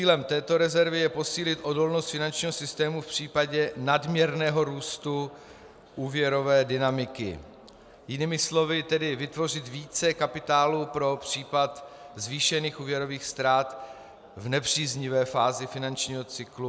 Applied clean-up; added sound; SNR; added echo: none; none; none; none.